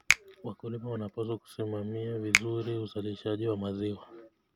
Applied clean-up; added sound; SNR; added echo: none; Finger snapping; 1 dB; none.